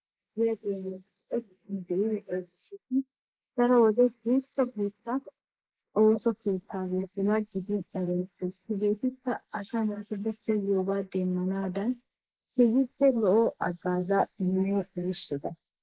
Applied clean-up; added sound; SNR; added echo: neural mask model Resemble Enhance denoiser.